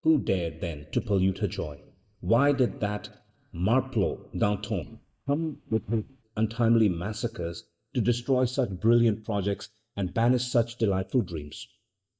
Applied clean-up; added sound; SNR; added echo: neural mask model DeepFilterNet 3.